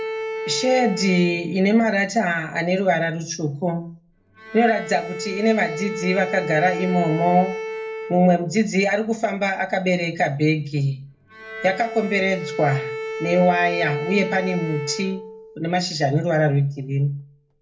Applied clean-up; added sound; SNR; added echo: none; Bowed string instrument; 10 dB; reverberation time 0.3 s.